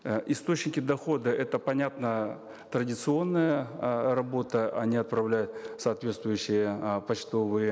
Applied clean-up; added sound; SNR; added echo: none; none; none; none.